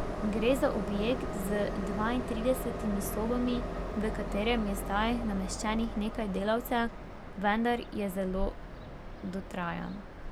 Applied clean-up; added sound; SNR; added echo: none; Train; 4 dB; none.